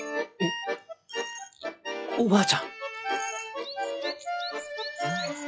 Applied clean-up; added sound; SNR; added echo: classical method log-MMSE.